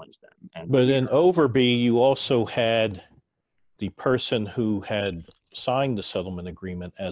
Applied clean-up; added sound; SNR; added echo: neural mask model Resemble Enhance denoiser.